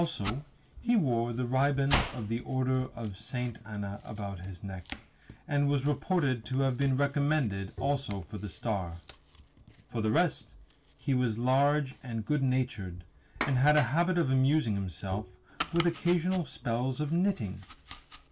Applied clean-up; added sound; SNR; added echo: none; Domestic sounds, home sounds + Bowed string instrument; 13 dB; none.